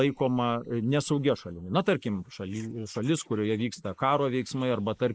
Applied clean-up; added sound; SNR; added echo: neural mask model Resemble Enhance denoiser.